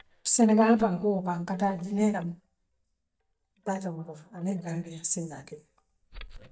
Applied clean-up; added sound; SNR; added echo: neural mask model DeepFilterNet 3.